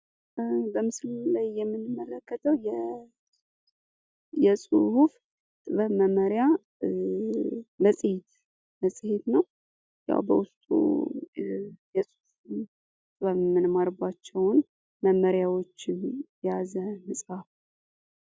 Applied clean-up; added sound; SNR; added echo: none; none; none; none.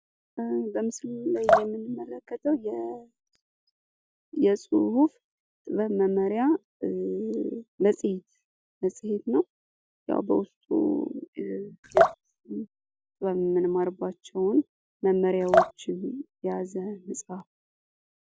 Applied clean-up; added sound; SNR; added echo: none; Drip; 0 dB; none.